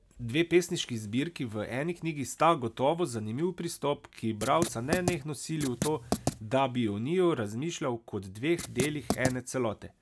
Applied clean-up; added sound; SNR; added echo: none; Writing; 4 dB; none.